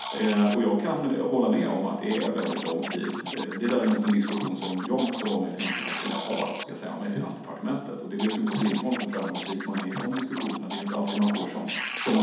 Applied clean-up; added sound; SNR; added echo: none; Scratching (performance technique); 9 dB; reverberation time 0.8 s.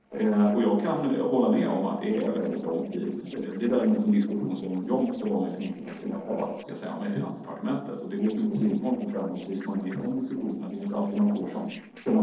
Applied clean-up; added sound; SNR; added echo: neural separator model SepFormer DNS4.